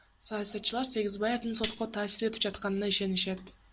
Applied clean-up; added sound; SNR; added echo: none; Tambourine; -2 dB; none.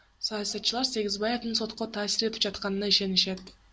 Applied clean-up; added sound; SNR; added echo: none; none; none; none.